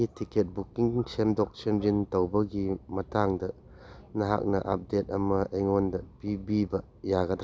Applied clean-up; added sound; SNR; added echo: none; none; none; none.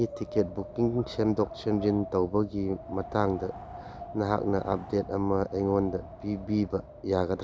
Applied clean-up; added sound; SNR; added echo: none; Wind; 15 dB; none.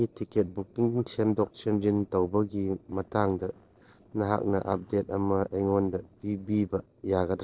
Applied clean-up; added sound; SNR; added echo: neural separator model SepFormer DNS4.